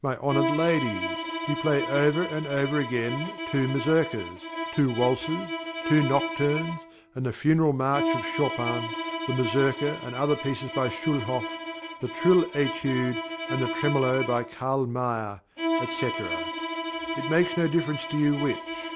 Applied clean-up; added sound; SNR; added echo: none; Bowed string instrument; 6 dB; none.